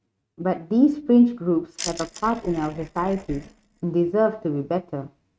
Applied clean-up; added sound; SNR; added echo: neural mask model RNNoise.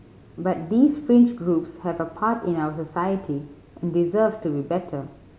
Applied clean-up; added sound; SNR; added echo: none; none; none; none.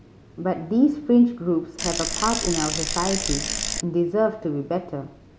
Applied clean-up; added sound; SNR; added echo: none; Bicycle; 3 dB; none.